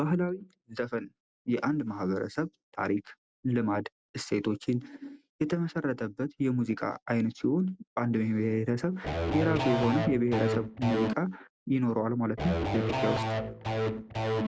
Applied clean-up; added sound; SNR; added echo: none; Electric guitar / Bass guitar; 0 dB; none.